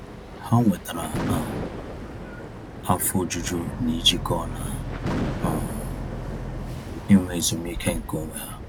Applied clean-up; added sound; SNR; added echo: none; Boat, Water vehicle + Thunder; 5 dB; none.